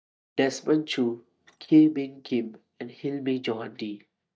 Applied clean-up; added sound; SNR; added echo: neural mask model DeepFilterNet 3.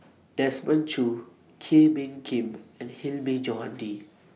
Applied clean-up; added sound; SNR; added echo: none; none; none; none.